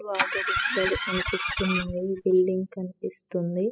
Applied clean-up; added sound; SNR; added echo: classical method spectral subtraction.